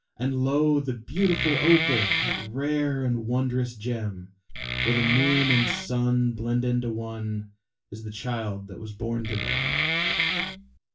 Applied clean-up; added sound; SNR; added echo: none; Wood; 0 dB; reverberation time 0.2 s.